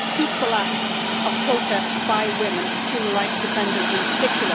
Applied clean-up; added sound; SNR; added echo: none; Hiss; -3 dB; none.